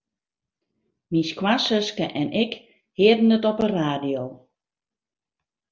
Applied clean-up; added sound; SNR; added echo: none; none; none; none.